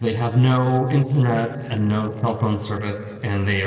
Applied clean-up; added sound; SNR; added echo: neural separator model SepFormer DNS4.